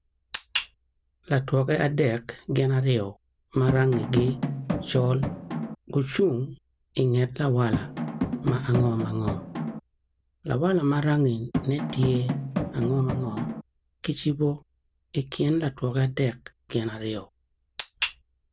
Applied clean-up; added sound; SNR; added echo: none; Drum; 3 dB; none.